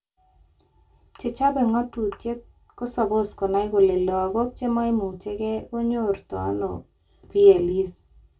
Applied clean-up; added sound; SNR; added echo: none; none; none; reverberation time 0.1 s.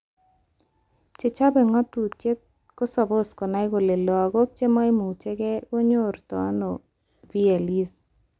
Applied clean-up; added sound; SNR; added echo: none; none; none; none.